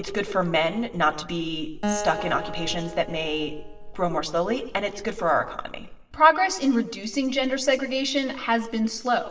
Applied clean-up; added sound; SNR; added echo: none; Acoustic guitar; 10 dB; reverberation time 0.8 s.